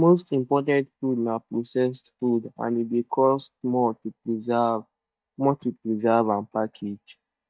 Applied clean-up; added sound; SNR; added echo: neural mask model DeepFilterNet 3.